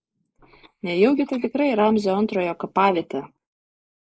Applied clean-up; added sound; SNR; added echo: neural mask model Resemble Enhance denoiser.